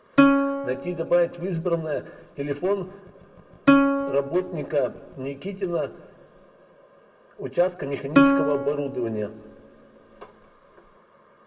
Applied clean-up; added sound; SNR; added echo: none; Plucked string instrument; -3 dB; reverberation time 0.9 s.